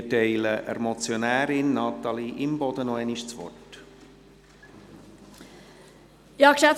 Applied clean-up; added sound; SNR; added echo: none; none; none; none.